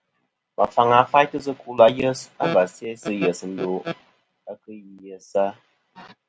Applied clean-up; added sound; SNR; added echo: none; none; none; none.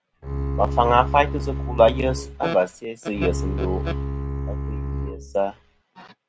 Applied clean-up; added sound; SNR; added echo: none; Bowed string instrument; 4 dB; none.